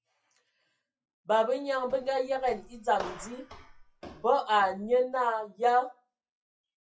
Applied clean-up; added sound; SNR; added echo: classical method WPE with log-MMSE.